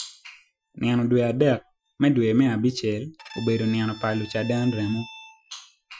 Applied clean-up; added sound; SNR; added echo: classical method Wiener filter.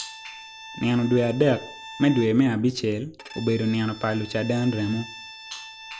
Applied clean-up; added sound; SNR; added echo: none; Bowed string instrument; 17 dB; none.